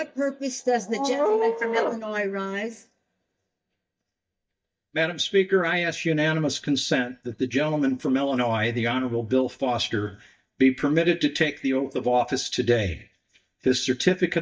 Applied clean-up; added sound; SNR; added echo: neural mask model DeepFilterNet 3.